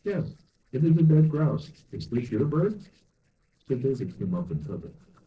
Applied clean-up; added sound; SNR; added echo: neural separator model SepFormer DNS4.